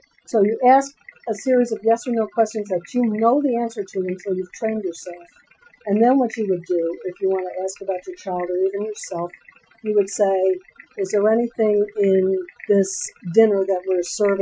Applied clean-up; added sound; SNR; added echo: classical method Wiener filter.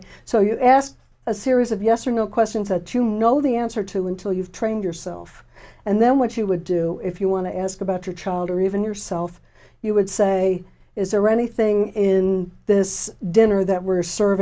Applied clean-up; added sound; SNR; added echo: none; none; none; none.